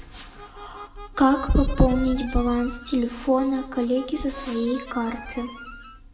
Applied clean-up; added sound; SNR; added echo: none; Harmonica; 18 dB; reverberation time 0.7 s.